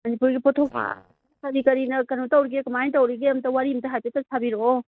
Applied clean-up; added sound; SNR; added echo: neural mask model DeepFilterNet 3.